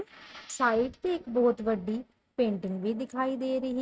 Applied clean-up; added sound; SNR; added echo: neural mask model RNNoise.